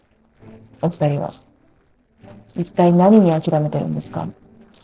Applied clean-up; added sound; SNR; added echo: neural separator model SepFormer DNS4.